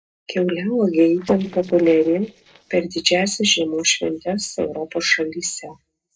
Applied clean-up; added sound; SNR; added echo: neural separator model SepFormer DNS4.